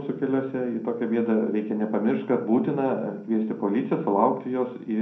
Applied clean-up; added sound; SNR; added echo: none; none; none; reverberation time 0.6 s.